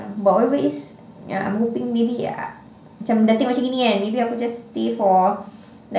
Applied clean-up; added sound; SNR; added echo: none; none; none; reverberation time 0.6 s.